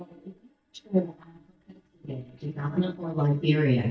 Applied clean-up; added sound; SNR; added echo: neural mask model DeepFilterNet 3.